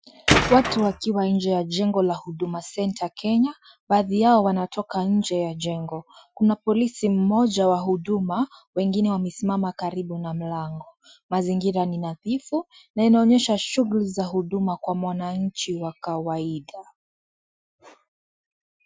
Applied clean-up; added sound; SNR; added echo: classical method Wiener filter.